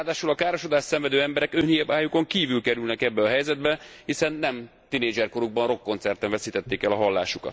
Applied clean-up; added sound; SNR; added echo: none; none; none; none.